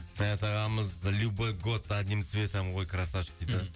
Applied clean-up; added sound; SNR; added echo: none; none; none; none.